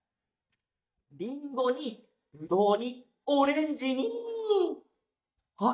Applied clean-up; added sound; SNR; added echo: neural mask model DeepFilterNet 3.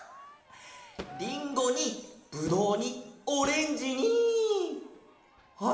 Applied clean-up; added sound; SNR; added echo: none; Crowd / Fireworks; 18 dB; reverberation time 0.9 s.